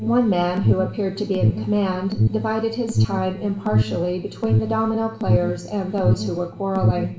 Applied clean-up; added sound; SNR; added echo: none; Alarm; 0 dB; reverberation time 0.5 s.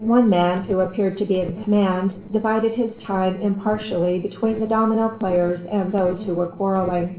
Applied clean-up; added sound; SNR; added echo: neural separator model SepFormer DNS4.